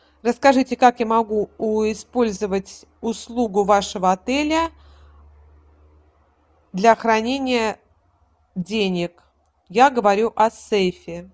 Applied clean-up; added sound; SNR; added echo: none; none; none; none.